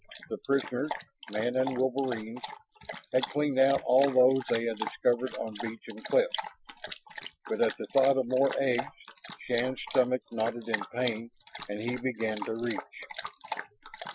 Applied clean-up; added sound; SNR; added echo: classical method Wiener filter.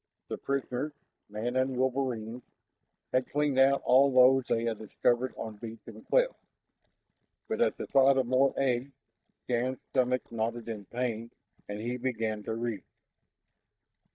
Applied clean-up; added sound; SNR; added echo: neural mask model DeepFilterNet 3.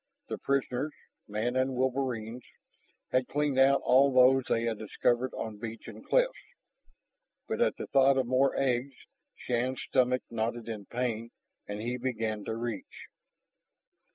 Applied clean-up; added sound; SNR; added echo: none; none; none; none.